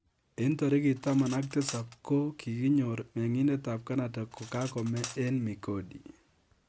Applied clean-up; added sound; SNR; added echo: none; Cutlery, silverware; 19 dB; none.